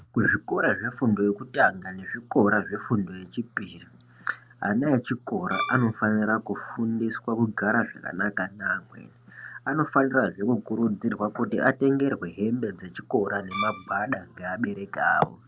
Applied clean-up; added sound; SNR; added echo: none; Bowed string instrument; 6 dB; none.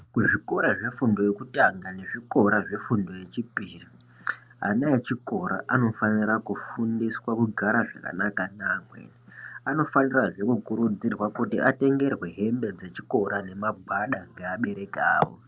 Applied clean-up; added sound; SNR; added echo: none; none; none; none.